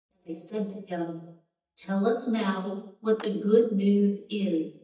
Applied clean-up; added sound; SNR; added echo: neural mask model DeepFilterNet 3.